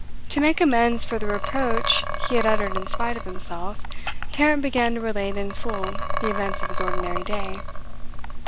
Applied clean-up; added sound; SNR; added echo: none; Liquid; -2 dB; none.